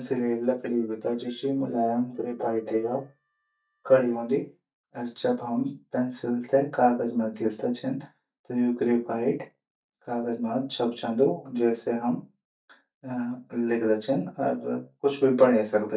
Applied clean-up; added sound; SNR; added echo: neural mask model DeepFilterNet 3.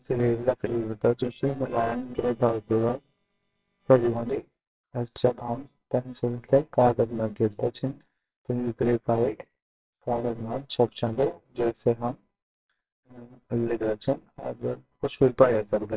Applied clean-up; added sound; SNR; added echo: neural separator model SepFormer WHAMR!.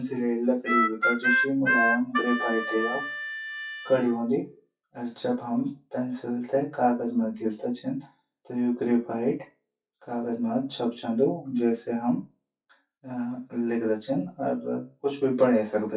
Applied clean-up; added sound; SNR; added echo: classical method WPE with log-MMSE.